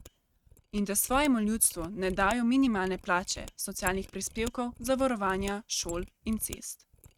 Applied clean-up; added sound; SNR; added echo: neural mask model RNNoise.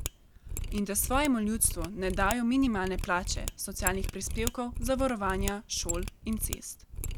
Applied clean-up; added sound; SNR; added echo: none; Mechanisms; 4 dB; none.